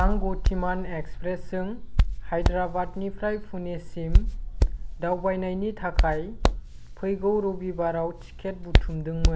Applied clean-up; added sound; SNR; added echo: none; Hands; -4 dB; none.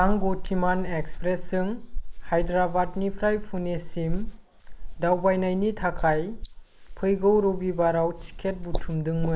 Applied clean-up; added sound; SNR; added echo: neural mask model Resemble Enhance denoiser.